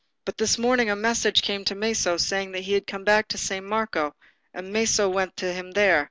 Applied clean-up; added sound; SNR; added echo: none; none; none; none.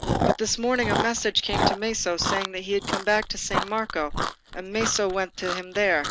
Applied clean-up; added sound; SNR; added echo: none; Chewing, mastication; 3 dB; none.